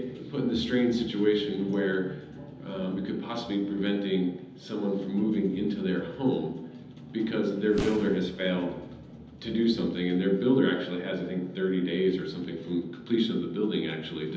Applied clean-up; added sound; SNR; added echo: none; Boom; 13 dB; reverberation time 0.9 s.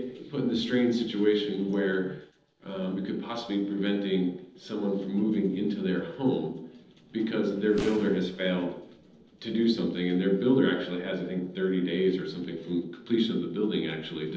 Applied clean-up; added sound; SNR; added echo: neural separator model SepFormer DNS4.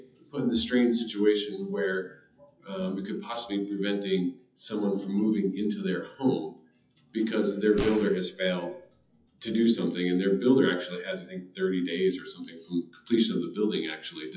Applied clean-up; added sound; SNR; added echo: classical method WPE with log-MMSE.